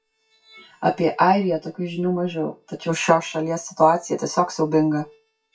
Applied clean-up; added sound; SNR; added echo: classical method WPE with log-MMSE.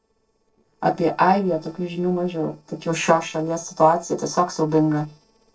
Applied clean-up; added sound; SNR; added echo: neural separator model SepFormer DNS4.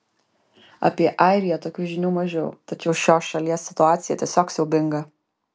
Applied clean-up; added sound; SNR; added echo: none; none; none; none.